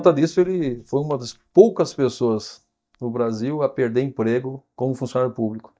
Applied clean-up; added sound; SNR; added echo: neural mask model DeepFilterNet 3.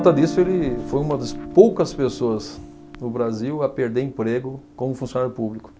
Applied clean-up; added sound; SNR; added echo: none; Guitar; 13 dB; none.